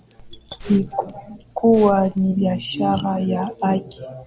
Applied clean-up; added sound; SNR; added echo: none; Splash, splatter + Liquid; 20 dB; none.